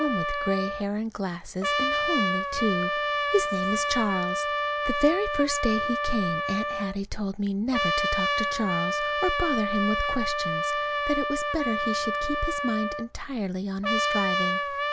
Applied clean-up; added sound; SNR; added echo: none; Trumpet; -1 dB; none.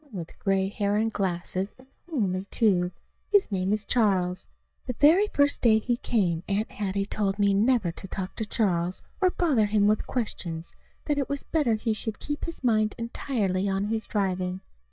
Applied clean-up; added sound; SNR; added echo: neural mask model DeepFilterNet 3.